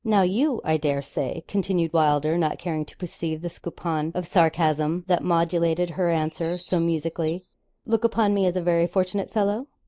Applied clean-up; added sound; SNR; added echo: neural mask model Resemble Enhance denoiser.